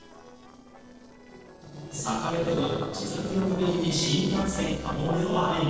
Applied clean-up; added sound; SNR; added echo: neural separator model SepFormer DNS4.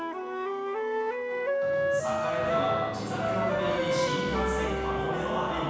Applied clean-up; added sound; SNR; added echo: none; Wind instrument, woodwind instrument; -2 dB; reverberation time 2.1 s.